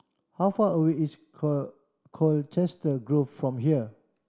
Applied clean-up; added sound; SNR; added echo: none; none; none; none.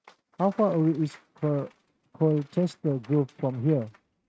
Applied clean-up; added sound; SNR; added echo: neural mask model RNNoise.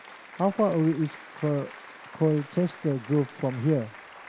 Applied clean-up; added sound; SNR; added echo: none; Applause; 18 dB; none.